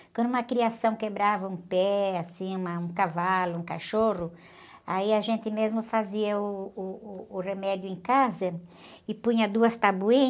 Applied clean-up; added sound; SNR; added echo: none; none; none; none.